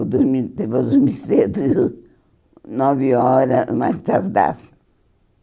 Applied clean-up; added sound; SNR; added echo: none; none; none; none.